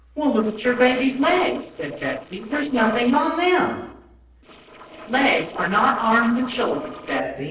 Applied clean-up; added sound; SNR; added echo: neural separator model SepFormer DNS4.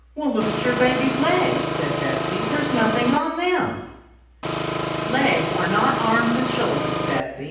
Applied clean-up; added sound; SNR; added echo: none; Engine; 1 dB; reverberation time 0.9 s.